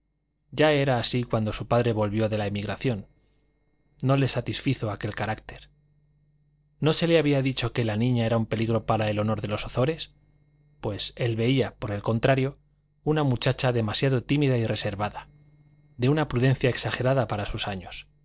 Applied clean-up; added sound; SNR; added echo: neural separator model SepFormer DNS4.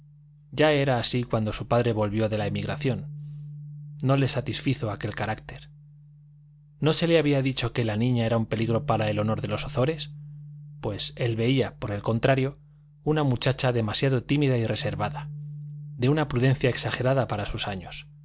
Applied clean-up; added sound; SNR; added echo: none; Bass guitar; 16 dB; none.